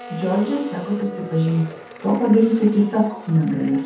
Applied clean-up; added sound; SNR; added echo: none; Domestic sounds, home sounds; 15 dB; reverberation time 0.7 s.